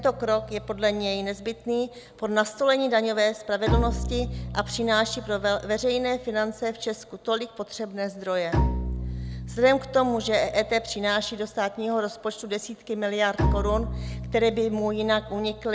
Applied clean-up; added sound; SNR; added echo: none; Bowed string instrument; 7 dB; none.